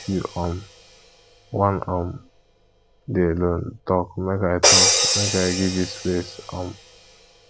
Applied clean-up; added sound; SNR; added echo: none; Crash cymbal; 1 dB; none.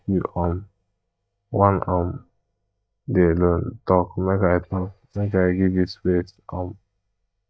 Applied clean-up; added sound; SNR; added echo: neural mask model DeepFilterNet 3.